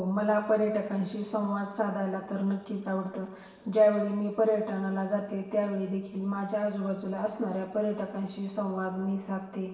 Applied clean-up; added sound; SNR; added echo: none; none; none; reverberation time 1.3 s.